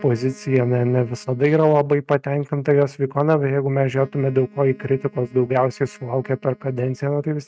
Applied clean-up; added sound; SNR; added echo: neural mask model RNNoise.